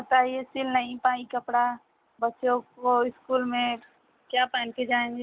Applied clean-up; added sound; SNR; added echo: none; none; none; none.